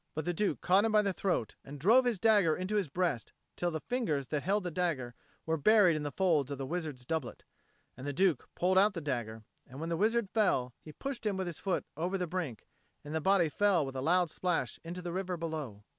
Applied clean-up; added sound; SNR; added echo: none; none; none; none.